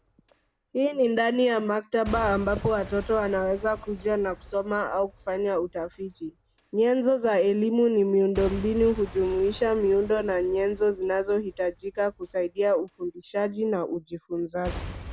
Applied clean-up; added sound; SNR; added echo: none; Shatter / Crushing / Boom; 16 dB; none.